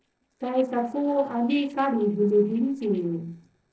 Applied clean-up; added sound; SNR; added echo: neural separator model SepFormer DNS4.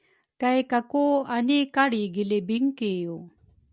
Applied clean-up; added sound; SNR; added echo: none; none; none; none.